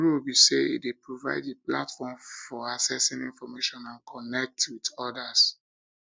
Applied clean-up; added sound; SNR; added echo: none; none; none; none.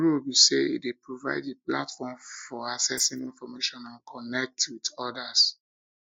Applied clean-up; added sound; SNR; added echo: neural mask model DeepFilterNet 3.